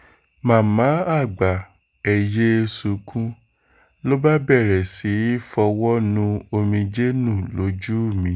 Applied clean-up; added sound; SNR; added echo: none; none; none; none.